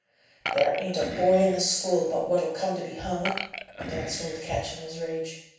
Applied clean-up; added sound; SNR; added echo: none; Burping, eructation; 10 dB; reverberation time 0.7 s.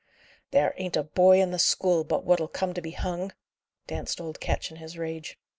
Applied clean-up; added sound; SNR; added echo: none; none; none; none.